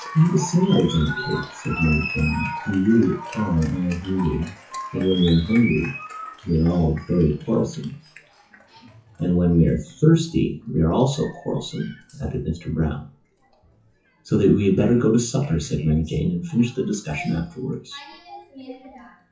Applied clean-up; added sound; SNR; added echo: classical method WPE with log-MMSE.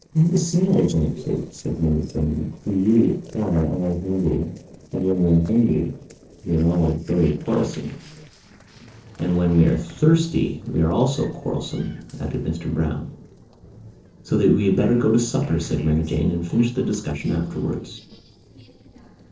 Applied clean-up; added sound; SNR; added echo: neural separator model SepFormer DNS4.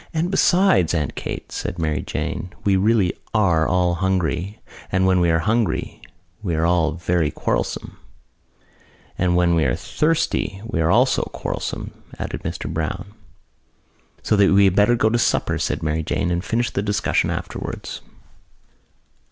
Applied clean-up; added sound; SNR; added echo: none; none; none; none.